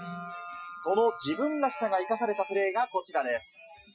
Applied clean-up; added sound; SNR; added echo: classical method Wiener filter.